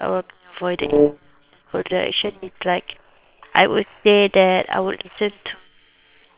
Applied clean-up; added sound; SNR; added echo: neural separator model SepFormer WHAM!.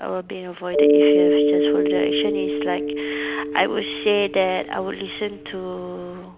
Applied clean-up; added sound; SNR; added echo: none; Mallet percussion; -4 dB; none.